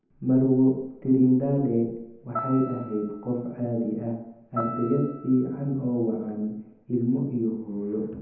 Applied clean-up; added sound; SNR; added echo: none; Piano; 13 dB; reverberation time 0.8 s.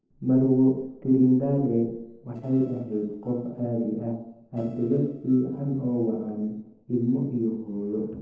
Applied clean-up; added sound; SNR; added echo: neural separator model SepFormer DNS4.